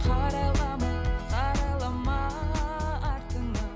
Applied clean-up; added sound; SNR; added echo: none; none; none; none.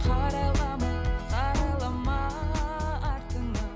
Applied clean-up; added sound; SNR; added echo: none; Bowed string instrument; 15 dB; none.